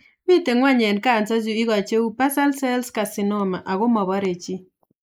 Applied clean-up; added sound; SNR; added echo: neural mask model Resemble Enhance denoiser.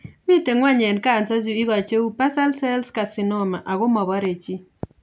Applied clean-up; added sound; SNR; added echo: none; none; none; none.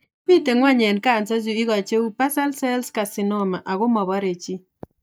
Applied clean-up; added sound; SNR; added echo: neural mask model DeepFilterNet 3.